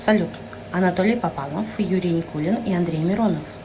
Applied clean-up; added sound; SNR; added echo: none; none; none; none.